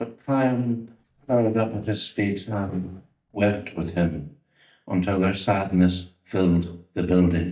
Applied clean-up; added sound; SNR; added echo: neural mask model DeepFilterNet 3.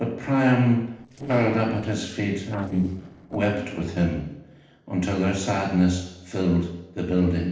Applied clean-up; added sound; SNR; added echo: neural separator model SepFormer DNS4.